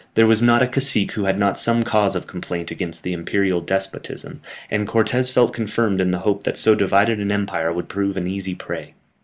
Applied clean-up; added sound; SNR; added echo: none; none; none; none.